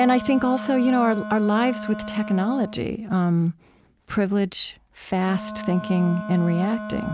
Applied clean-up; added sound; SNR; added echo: none; Wind instrument, woodwind instrument; 11 dB; none.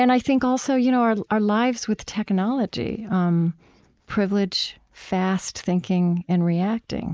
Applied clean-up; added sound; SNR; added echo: neural mask model Resemble Enhance denoiser.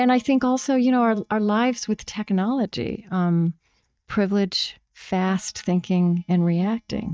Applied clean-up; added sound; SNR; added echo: neural mask model DeepFilterNet 3.